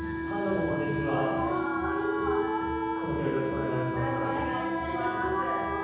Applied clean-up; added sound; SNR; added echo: none; Wind instrument, woodwind instrument; 2 dB; reverberation time 1.3 s.